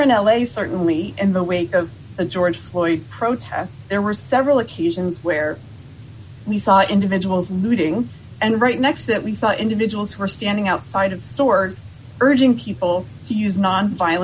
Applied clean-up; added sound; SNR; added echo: none; none; none; none.